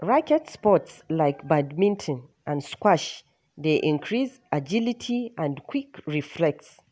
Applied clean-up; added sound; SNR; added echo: none; none; none; none.